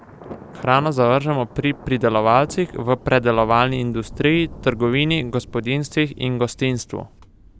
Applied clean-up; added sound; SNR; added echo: none; Thunder; 19 dB; none.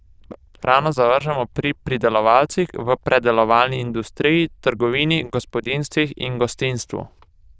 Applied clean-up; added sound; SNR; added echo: neural diffusion model UNIVERSE++.